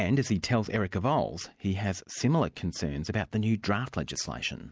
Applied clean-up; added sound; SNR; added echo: none; none; none; none.